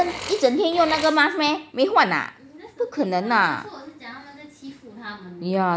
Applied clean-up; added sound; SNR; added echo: none; Burping, eructation; 18 dB; none.